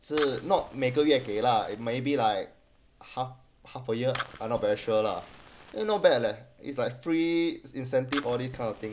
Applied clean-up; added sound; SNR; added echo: none; Fire; 16 dB; none.